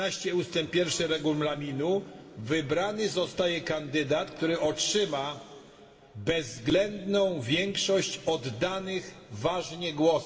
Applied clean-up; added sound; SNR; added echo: none; none; none; reverberation time 2.2 s.